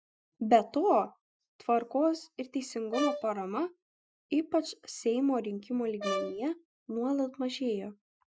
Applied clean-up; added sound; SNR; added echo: classical method Wiener filter.